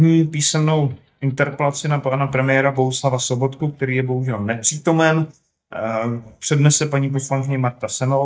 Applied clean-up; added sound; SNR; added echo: neural mask model DeepFilterNet 3.